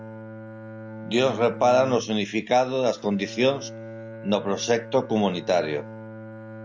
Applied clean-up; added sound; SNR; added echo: none; Bowed string instrument; 14 dB; none.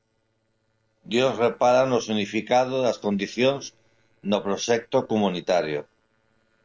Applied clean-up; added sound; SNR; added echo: neural separator model SepFormer DNS4.